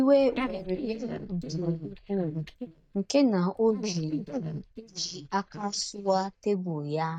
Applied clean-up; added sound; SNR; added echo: neural mask model DeepFilterNet 3.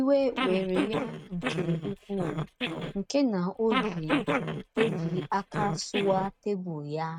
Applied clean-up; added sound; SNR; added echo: neural mask model RNNoise.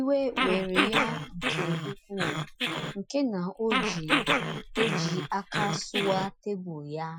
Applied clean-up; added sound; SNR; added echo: classical method Wiener filter.